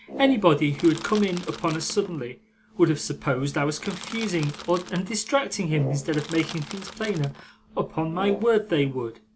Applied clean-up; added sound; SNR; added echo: none; Brass instrument + Crushing; 14 dB; none.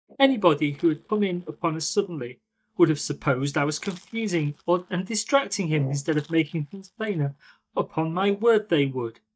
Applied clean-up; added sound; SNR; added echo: neural mask model DeepFilterNet 3.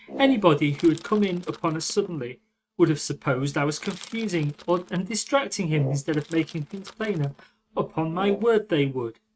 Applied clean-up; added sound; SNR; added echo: neural mask model RNNoise.